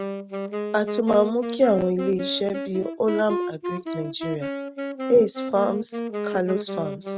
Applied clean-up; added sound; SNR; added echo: neural mask model RNNoise.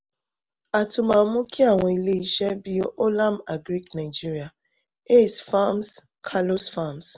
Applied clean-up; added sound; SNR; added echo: none; none; none; none.